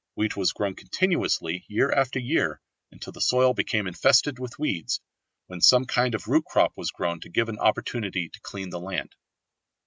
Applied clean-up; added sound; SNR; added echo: none; none; none; none.